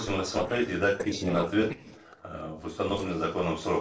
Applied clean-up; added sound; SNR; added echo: neural separator model SepFormer DNS4.